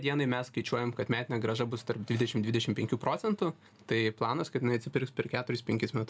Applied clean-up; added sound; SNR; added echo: none; none; none; none.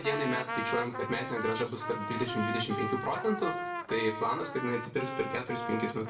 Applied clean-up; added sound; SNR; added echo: none; Trumpet; 4 dB; reverberation time 0.6 s.